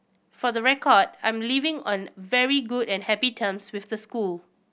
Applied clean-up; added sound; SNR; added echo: none; none; none; none.